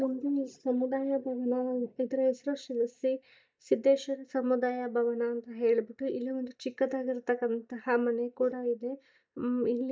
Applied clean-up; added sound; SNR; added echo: neural mask model DeepFilterNet 3.